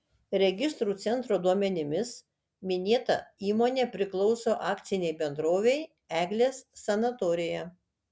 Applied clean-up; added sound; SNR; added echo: none; none; none; none.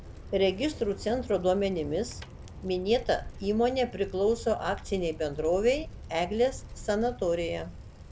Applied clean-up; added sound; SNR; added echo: none; Bicycle + Aircraft; 13 dB; none.